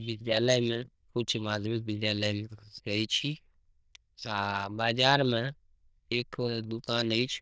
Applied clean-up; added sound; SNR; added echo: neural diffusion model UNIVERSE++.